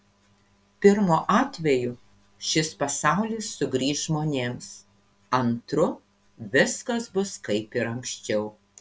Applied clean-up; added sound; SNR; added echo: none; none; none; none.